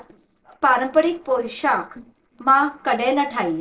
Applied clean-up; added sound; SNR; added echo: neural separator model SepFormer DNS4.